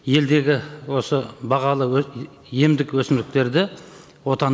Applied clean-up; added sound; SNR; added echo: none; none; none; none.